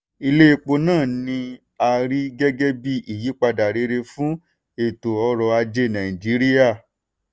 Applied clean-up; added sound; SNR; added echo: none; none; none; none.